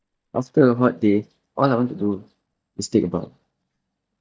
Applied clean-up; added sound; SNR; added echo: neural mask model DeepFilterNet 3.